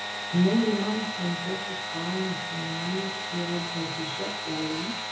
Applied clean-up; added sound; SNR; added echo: none; Sawing / Engine; 3 dB; reverberation time 0.6 s.